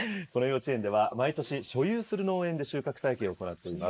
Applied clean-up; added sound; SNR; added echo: neural mask model Resemble Enhance denoiser.